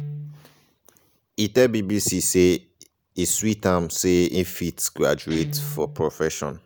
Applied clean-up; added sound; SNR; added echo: none; Guitar; 16 dB; none.